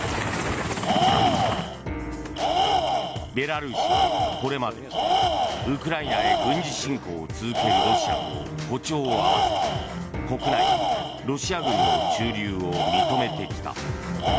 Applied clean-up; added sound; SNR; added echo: none; Tools; -3 dB; none.